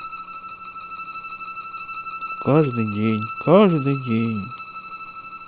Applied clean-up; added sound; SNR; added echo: none; Bowed string instrument; 10 dB; none.